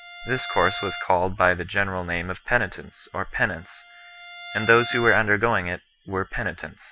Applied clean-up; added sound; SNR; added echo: none; Bowed string instrument; 14 dB; none.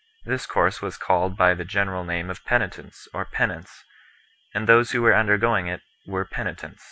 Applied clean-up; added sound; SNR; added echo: none; none; none; none.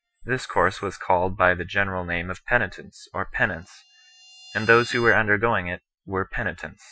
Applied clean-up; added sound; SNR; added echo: classical method Wiener filter.